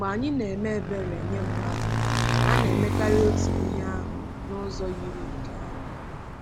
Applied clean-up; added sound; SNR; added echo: none; Motorcycle / Engine; -4 dB; none.